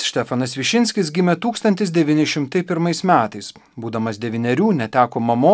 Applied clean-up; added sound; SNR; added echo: none; none; none; none.